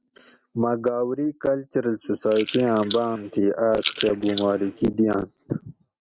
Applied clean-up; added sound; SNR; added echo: neural mask model RNNoise.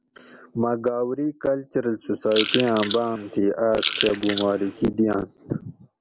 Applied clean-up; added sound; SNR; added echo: none; Chewing, mastication / Crushing; 5 dB; none.